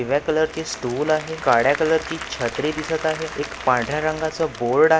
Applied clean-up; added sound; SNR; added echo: none; Applause / Crowd; 14 dB; none.